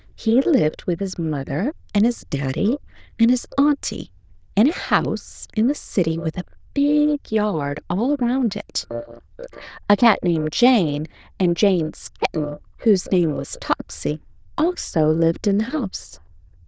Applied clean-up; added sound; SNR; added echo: neural diffusion model UNIVERSE++.